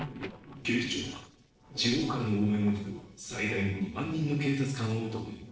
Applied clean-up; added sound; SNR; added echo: neural separator model SepFormer DNS4.